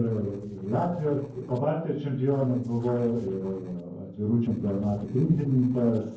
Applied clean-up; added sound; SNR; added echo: neural separator model SepFormer DNS4.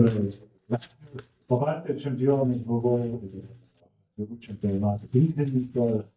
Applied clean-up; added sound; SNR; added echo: neural mask model DeepFilterNet 3.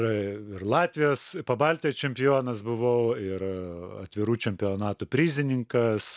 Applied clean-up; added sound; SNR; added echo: none; none; none; none.